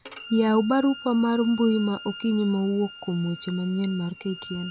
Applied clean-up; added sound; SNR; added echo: none; Bowed string instrument; 16 dB; none.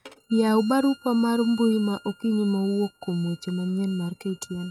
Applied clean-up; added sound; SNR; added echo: neural mask model RNNoise.